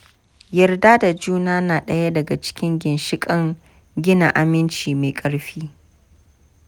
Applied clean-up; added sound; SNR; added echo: none; none; none; none.